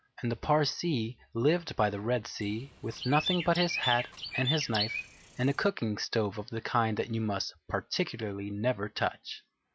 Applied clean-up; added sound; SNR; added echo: none; Chirp, tweet; 6 dB; none.